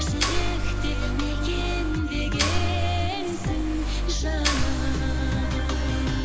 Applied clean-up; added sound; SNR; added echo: none; Mechanisms; 5 dB; none.